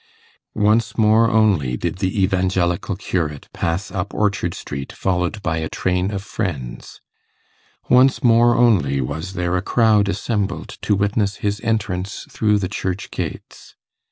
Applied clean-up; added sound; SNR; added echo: none; none; none; none.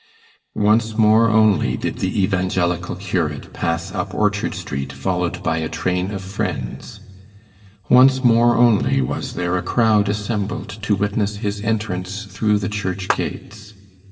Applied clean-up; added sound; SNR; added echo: none; Clapping; 5 dB; reverberation time 2.3 s.